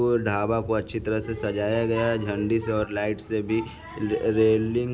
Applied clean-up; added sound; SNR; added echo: none; none; none; none.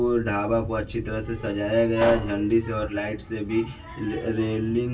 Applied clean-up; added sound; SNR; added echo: none; Explosion; 9 dB; reverberation time 0.1 s.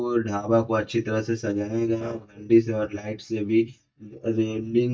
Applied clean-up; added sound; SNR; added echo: neural mask model DeepFilterNet 3.